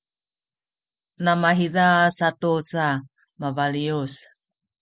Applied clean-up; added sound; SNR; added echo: none; none; none; none.